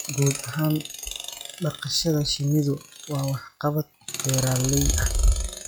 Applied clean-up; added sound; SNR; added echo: classical method log-MMSE.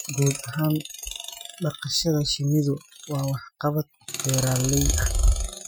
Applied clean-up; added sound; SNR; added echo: classical method Wiener filter.